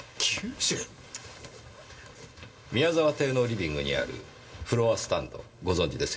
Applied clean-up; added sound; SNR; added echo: none; none; none; reverberation time 0.3 s.